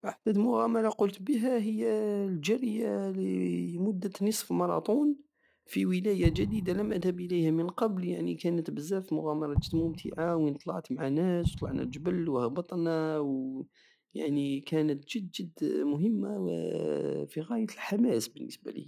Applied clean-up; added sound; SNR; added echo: neural mask model RNNoise.